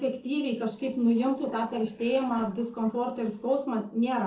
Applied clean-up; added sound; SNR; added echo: neural separator model SepFormer DNS4.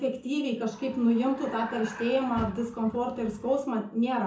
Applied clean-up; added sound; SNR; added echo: none; Vehicle; 15 dB; reverberation time 0.6 s.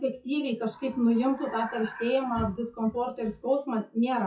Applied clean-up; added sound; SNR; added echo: classical method WPE with log-MMSE.